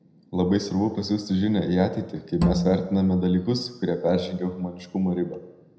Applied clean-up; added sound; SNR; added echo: none; Bowed string instrument; 4 dB; reverberation time 0.8 s.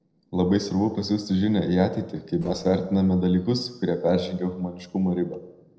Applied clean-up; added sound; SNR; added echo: neural separator model SepFormer DNS4.